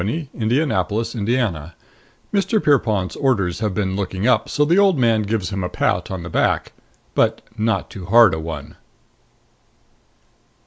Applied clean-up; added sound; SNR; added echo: none; none; none; none.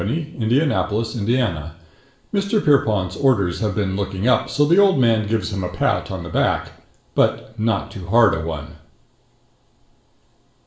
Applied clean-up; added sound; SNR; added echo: none; none; none; reverberation time 0.5 s.